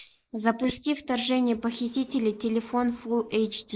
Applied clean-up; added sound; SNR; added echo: neural mask model Resemble Enhance denoiser.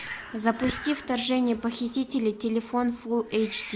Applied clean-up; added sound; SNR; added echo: none; Hiss; 15 dB; none.